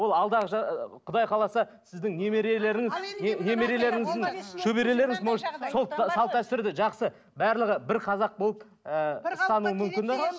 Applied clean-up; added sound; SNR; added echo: none; none; none; none.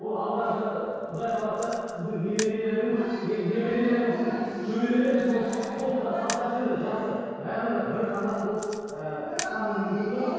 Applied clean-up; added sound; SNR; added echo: none; Camera; 17 dB; reverberation time 2.0 s.